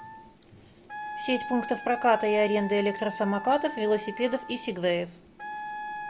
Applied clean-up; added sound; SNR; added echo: none; Wind instrument, woodwind instrument; 10 dB; none.